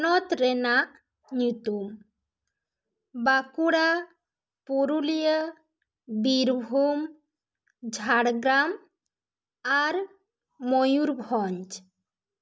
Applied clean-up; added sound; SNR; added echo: none; none; none; none.